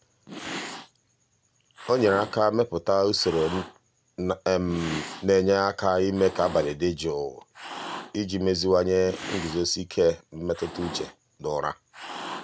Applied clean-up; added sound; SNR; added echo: none; Cat; 14 dB; none.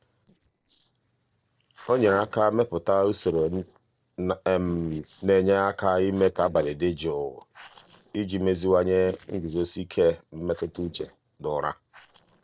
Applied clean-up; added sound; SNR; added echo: neural separator model SepFormer DNS4.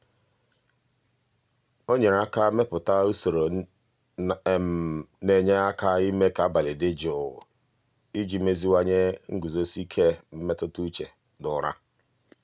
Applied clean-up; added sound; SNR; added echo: none; none; none; none.